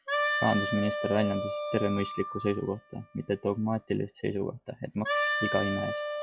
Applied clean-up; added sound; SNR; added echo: classical method log-MMSE.